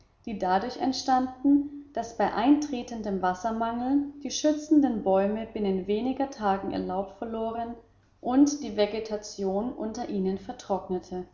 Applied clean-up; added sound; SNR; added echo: none; none; none; none.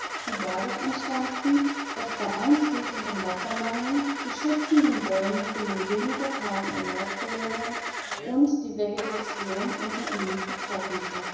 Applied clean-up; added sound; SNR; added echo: none; Engine starting / Car; 5 dB; reverberation time 1.0 s.